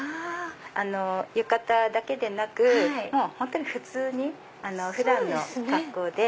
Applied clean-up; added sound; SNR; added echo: none; none; none; none.